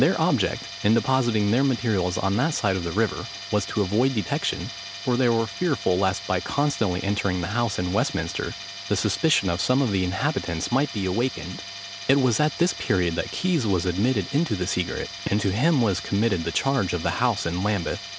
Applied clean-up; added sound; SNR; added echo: none; Tools; 13 dB; none.